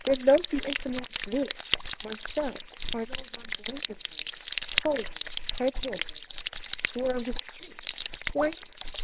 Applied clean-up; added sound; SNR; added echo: neural separator model SepFormer WHAMR!.